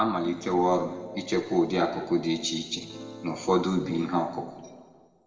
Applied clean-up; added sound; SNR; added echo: none; Acoustic guitar / Strum; 19 dB; reverberation time 1.5 s.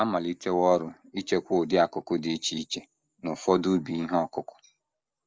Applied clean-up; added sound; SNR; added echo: none; none; none; none.